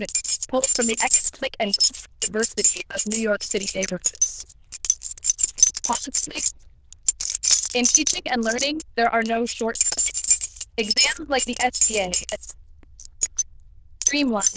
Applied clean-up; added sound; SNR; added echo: neural diffusion model UNIVERSE++.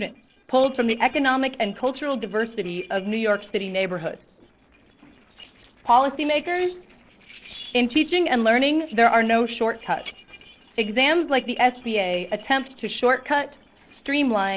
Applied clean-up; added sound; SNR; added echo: neural separator model SepFormer DNS4.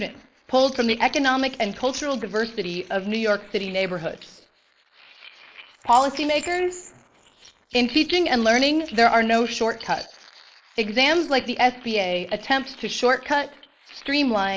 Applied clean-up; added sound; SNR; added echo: neural mask model Resemble Enhance denoiser.